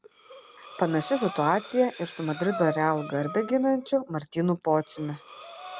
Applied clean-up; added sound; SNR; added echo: none; Breathing; 14 dB; none.